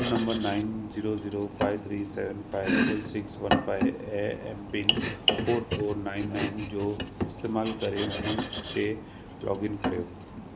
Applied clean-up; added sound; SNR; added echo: none; Domestic sounds, home sounds; 1 dB; none.